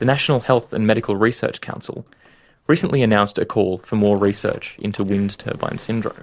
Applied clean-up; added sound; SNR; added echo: neural separator model SepFormer DNS4.